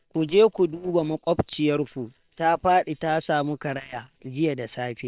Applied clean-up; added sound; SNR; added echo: neural separator model SepFormer WHAM!.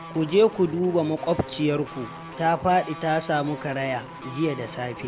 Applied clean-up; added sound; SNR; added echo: none; Guitar; 14 dB; none.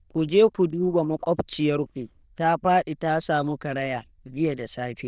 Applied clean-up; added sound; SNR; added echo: neural diffusion model UNIVERSE++.